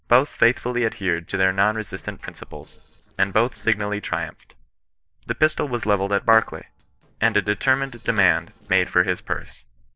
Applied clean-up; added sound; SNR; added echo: neural separator model SepFormer DNS4.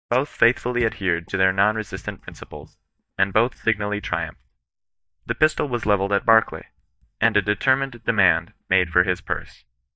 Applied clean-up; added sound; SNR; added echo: neural mask model DeepFilterNet 3.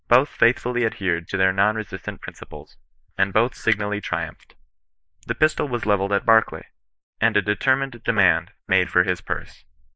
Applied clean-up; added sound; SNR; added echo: neural mask model Resemble Enhance denoiser.